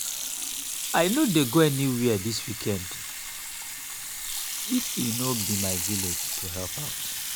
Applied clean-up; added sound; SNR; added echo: none; Sink (filling or washing) / Water tap, faucet; 4 dB; none.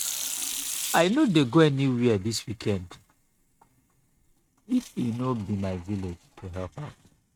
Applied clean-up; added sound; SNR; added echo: neural mask model RNNoise.